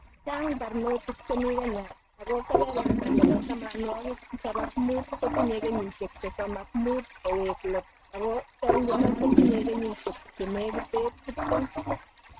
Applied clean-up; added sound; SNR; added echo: neural mask model RNNoise.